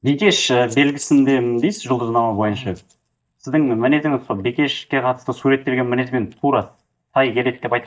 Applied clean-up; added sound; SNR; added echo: neural mask model DeepFilterNet 3.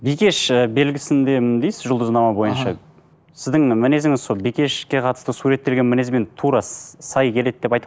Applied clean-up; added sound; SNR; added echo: none; none; none; none.